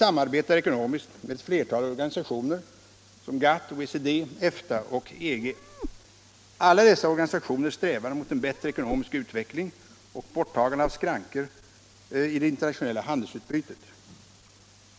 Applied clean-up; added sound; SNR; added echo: none; Meow; 14 dB; none.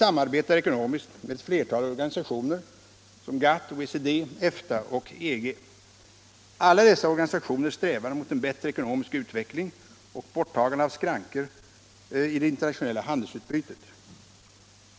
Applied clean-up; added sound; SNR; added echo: none; none; none; none.